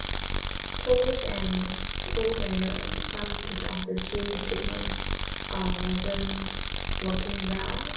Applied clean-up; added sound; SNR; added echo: none; Tools; -3 dB; reverberation time 0.6 s.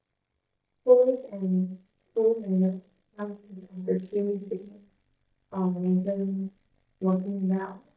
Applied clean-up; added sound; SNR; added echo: neural mask model DeepFilterNet 3.